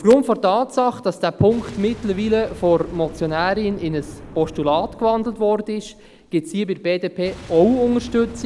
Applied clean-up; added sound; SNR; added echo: none; Boom; 19 dB; none.